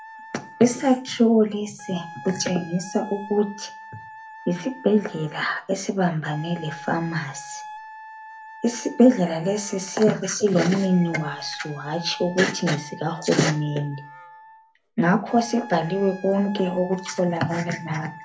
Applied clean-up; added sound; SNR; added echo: none; Wind instrument, woodwind instrument; 17 dB; reverberation time 0.3 s.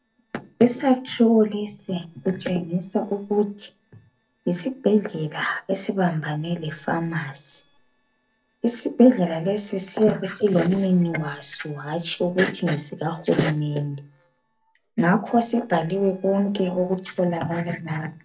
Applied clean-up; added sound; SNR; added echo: neural separator model SepFormer DNS4.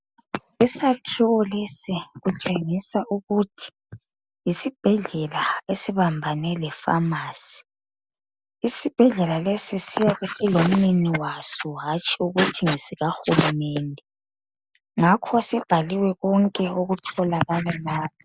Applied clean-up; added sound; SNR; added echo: none; none; none; none.